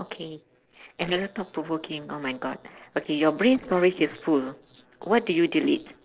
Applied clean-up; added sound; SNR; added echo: neural separator model SepFormer DNS4.